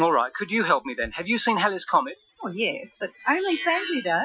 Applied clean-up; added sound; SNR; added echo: classical method Wiener filter.